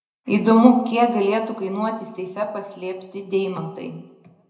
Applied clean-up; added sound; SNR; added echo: none; none; none; reverberation time 0.8 s.